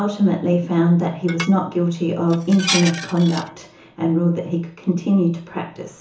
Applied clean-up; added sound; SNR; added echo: none; Dishes, pots, and pans; 10 dB; reverberation time 0.7 s.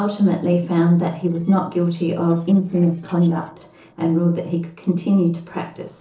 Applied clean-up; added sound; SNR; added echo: neural separator model SepFormer DNS4.